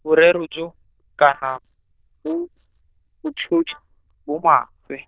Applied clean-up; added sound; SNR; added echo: neural diffusion model UNIVERSE++.